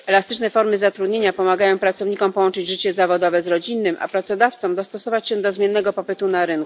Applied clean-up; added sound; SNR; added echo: none; none; none; none.